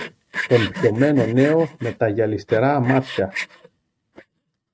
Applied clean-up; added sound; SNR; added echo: neural mask model RNNoise.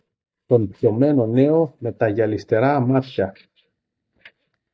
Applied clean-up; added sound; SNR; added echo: neural mask model DeepFilterNet 3.